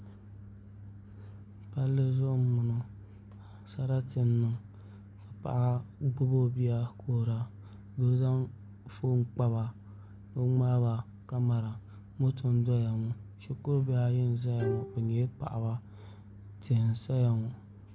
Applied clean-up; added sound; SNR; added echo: none; Bowed string instrument; 13 dB; none.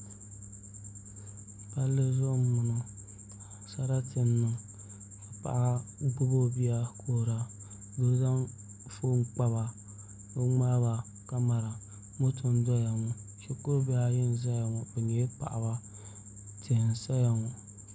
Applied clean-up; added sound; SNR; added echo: none; none; none; none.